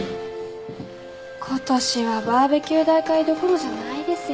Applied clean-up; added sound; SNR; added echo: none; none; none; none.